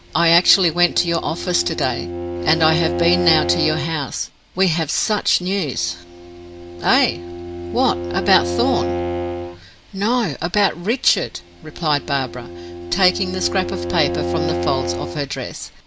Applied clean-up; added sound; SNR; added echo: none; Bowed string instrument; 6 dB; none.